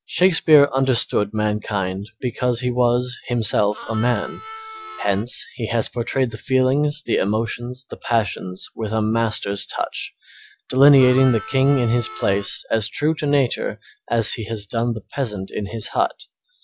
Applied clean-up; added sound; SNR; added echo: none; Harmonica; 14 dB; none.